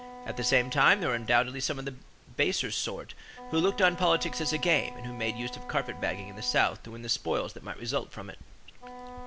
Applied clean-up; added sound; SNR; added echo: none; Wind instrument, woodwind instrument; 16 dB; none.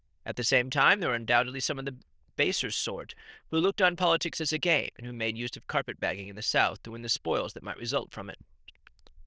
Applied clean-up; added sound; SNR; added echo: neural diffusion model UNIVERSE++.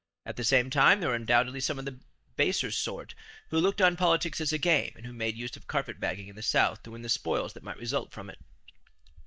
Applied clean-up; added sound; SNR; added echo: neural mask model DeepFilterNet 3.